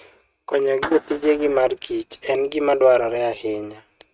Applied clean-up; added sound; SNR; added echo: neural mask model RNNoise.